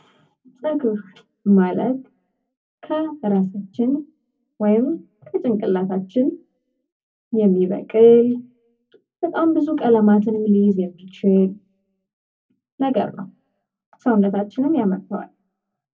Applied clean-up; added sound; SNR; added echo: none; none; none; reverberation time 0.3 s.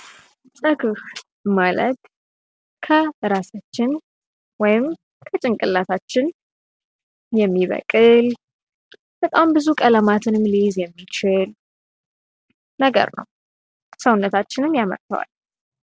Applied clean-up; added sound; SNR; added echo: none; none; none; none.